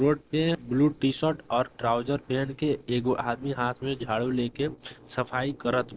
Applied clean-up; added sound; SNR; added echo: neural separator model SepFormer DNS4.